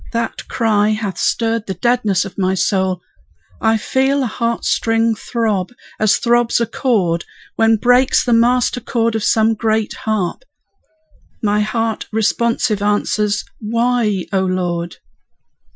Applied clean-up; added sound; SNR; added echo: classical method Wiener filter.